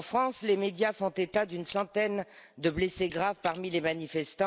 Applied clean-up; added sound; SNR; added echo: neural mask model Resemble Enhance denoiser.